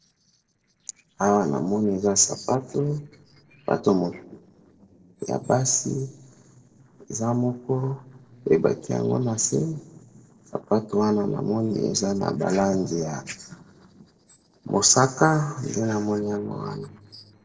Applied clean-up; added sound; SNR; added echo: neural separator model SepFormer DNS4.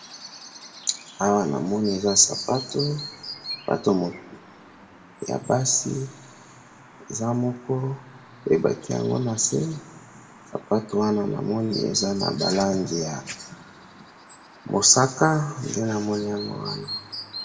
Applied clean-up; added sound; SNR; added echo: none; Chirp, tweet; 15 dB; reverberation time 1.6 s.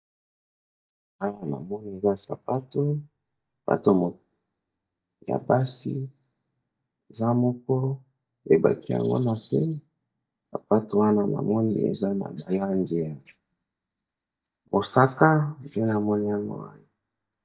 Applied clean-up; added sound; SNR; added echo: neural mask model DeepFilterNet 3.